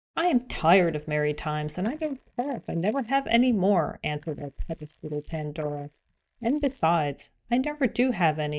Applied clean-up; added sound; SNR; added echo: neural mask model DeepFilterNet 3.